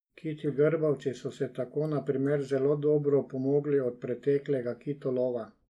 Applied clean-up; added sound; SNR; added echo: neural mask model Resemble Enhance denoiser.